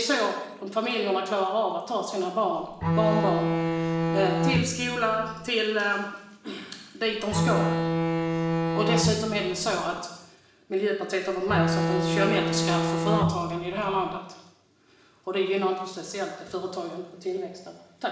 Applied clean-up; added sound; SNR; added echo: none; Bowed string instrument; -2 dB; reverberation time 0.9 s.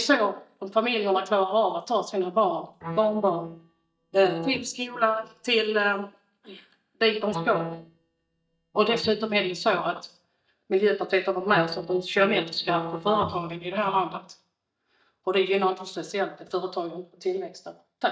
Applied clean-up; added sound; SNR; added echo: neural mask model DeepFilterNet 3.